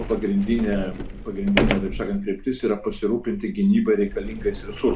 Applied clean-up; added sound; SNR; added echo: none; Sliding door; 7 dB; none.